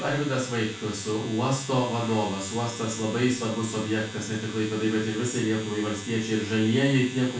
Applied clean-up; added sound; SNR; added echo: none; Domestic sounds, home sounds; 15 dB; reverberation time 0.4 s.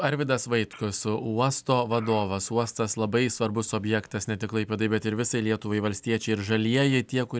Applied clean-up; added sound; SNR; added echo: none; none; none; none.